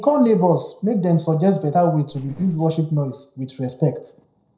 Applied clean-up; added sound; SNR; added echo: neural separator model SepFormer DNS4.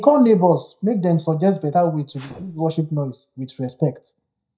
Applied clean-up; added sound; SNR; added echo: neural mask model DeepFilterNet 3.